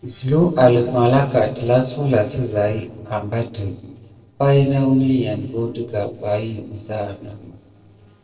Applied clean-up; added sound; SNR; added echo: neural separator model SepFormer DNS4.